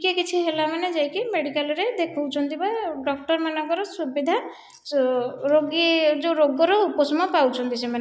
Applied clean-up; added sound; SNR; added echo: none; none; none; none.